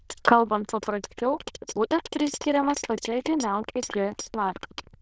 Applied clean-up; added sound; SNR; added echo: neural diffusion model UNIVERSE++.